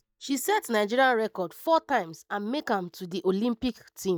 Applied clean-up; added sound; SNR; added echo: neural mask model DeepFilterNet 3.